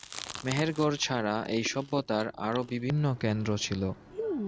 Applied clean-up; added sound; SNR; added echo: none; Chewing, mastication; 11 dB; none.